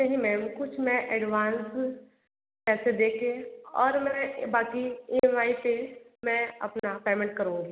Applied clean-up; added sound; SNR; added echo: none; none; none; none.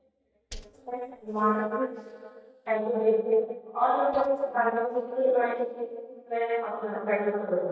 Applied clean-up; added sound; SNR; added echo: neural mask model DeepFilterNet 3.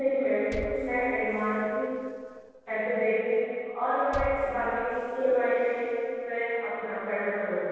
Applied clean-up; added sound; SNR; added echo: neural separator model SepFormer DNS4.